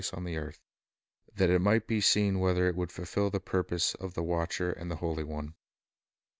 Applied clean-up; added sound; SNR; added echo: none; none; none; none.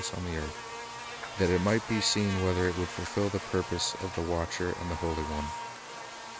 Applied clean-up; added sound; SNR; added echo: none; Buzz; 8 dB; none.